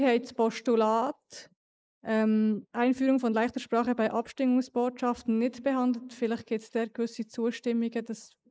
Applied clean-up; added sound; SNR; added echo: neural mask model Resemble Enhance denoiser.